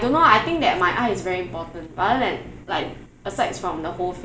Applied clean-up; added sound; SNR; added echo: none; none; none; none.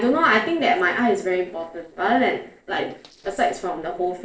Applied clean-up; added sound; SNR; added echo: neural separator model SepFormer DNS4.